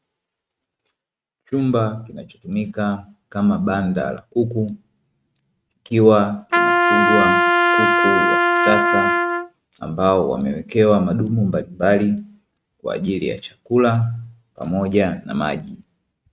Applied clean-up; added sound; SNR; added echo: neural mask model RNNoise.